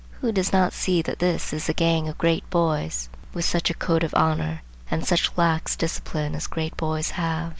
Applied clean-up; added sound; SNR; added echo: none; none; none; none.